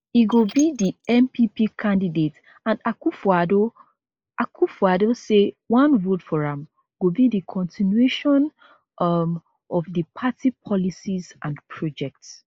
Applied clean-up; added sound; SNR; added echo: neural mask model Resemble Enhance denoiser.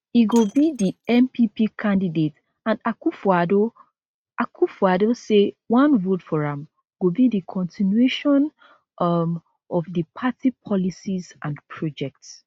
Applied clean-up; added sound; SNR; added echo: neural mask model RNNoise.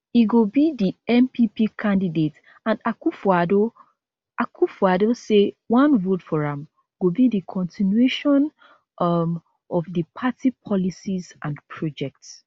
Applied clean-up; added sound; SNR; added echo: none; none; none; none.